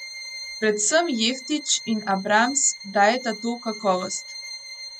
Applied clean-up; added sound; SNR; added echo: none; Bowed string instrument; 14 dB; none.